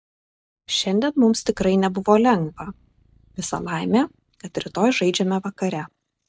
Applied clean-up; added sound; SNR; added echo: neural mask model DeepFilterNet 3.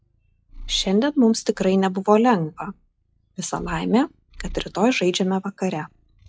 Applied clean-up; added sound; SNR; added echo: classical method log-MMSE.